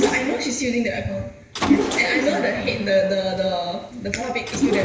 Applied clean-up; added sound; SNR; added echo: none; Mechanisms; 3 dB; reverberation time 1.0 s.